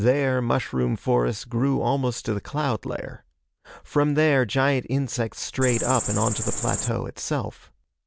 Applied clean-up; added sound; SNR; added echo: none; Cricket; 3 dB; none.